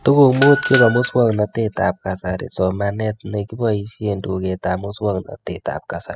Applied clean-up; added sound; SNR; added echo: classical method spectral subtraction.